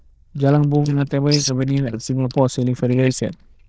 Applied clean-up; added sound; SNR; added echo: neural diffusion model UNIVERSE++.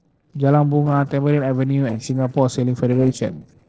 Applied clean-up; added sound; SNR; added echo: neural separator model SepFormer DNS4.